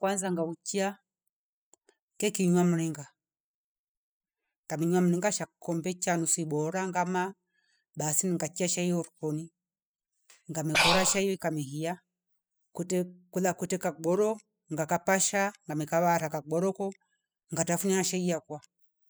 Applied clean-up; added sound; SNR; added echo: classical method spectral subtraction.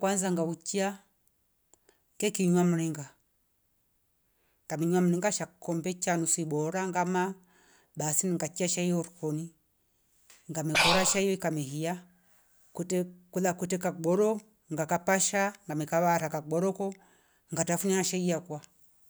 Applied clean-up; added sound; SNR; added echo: none; Breathing; -4 dB; none.